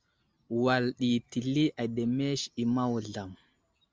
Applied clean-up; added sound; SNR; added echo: none; none; none; none.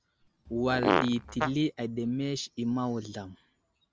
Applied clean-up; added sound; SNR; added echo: none; Fart; -1 dB; none.